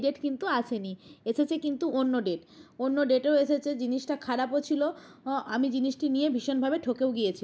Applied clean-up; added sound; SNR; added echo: none; none; none; none.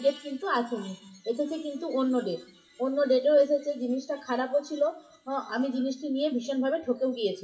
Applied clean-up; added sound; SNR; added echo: classical method WPE with log-MMSE.